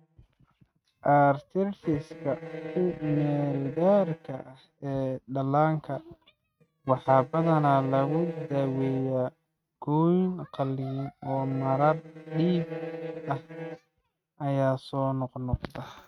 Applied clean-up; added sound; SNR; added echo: neural mask model RNNoise.